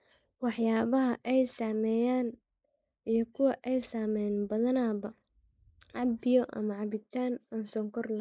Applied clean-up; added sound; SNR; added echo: neural mask model Resemble Enhance denoiser.